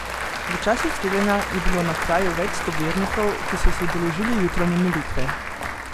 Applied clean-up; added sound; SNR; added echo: none; Applause / Crowd; 3 dB; none.